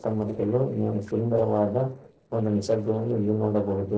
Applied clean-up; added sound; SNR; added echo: neural separator model SepFormer DNS4.